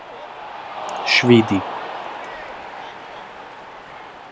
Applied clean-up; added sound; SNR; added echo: none; Cheering; 8 dB; none.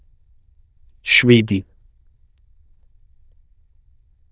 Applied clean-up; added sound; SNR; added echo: neural diffusion model UNIVERSE++.